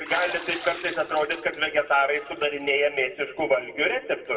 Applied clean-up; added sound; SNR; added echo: none; Bathtub (filling or washing); 16 dB; reverberation time 1.3 s.